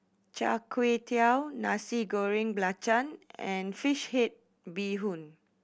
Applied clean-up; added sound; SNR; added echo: none; none; none; none.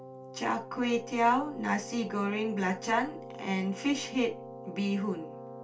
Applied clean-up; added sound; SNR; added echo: none; Keyboard (musical); 13 dB; reverberation time 0.2 s.